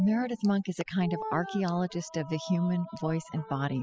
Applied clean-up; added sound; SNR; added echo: classical method spectral subtraction.